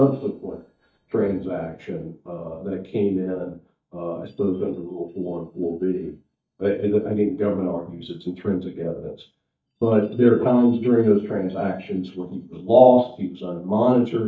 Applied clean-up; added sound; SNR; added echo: neural mask model DeepFilterNet 3.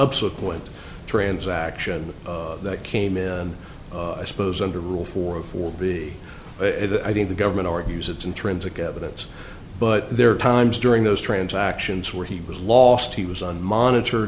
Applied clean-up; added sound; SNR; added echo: none; none; none; none.